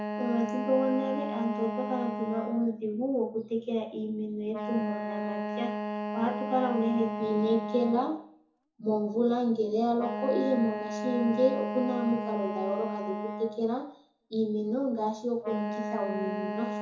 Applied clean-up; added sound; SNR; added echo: none; Wind instrument, woodwind instrument; 5 dB; reverberation time 0.6 s.